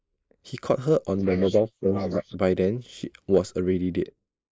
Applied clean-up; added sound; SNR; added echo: neural mask model Resemble Enhance denoiser.